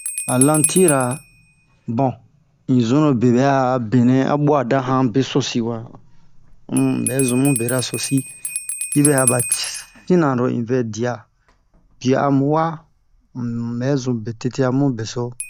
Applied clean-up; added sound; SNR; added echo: none; Bell; 10 dB; none.